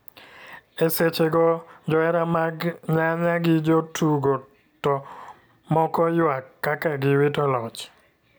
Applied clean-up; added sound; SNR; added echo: none; none; none; none.